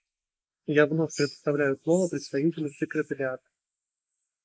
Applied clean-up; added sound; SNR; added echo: neural mask model Resemble Enhance denoiser.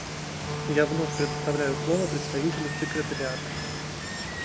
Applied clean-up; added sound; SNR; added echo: none; Water + Wind instrument, woodwind instrument; 2 dB; none.